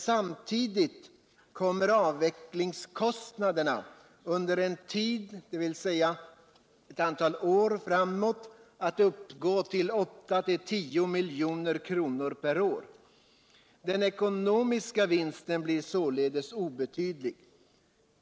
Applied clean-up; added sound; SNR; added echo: none; none; none; none.